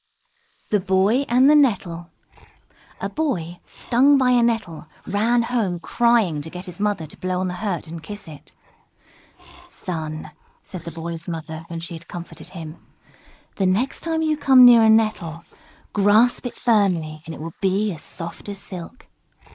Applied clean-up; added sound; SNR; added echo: neural mask model Resemble Enhance denoiser.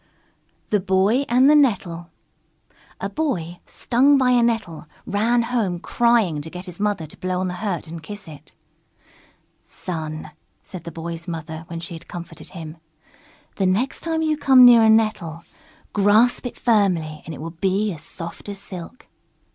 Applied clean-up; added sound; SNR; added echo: none; none; none; none.